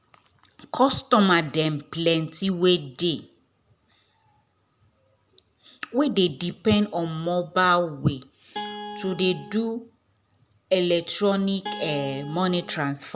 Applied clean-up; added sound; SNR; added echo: none; Guitar; 10 dB; none.